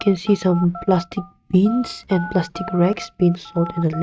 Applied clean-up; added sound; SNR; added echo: neural mask model RNNoise.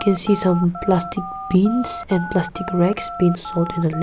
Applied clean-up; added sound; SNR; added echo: none; Telephone; 11 dB; none.